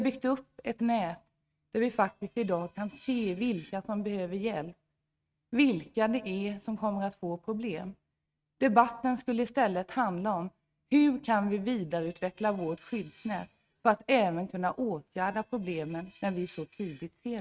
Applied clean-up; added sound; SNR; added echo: neural mask model RNNoise.